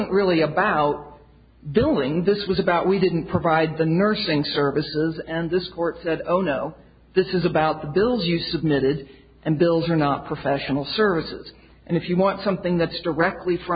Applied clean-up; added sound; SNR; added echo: none; none; none; none.